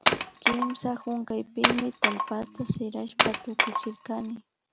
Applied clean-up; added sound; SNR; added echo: none; Wood; -3 dB; none.